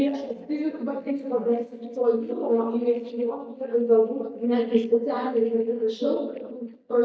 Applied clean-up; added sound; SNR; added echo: neural mask model DeepFilterNet 3.